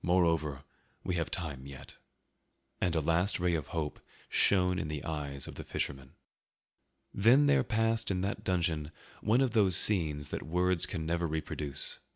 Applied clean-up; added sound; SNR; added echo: none; none; none; none.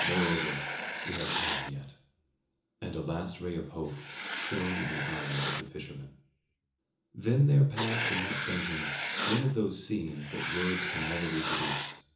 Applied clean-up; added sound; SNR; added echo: none; Writing; 1 dB; reverberation time 0.7 s.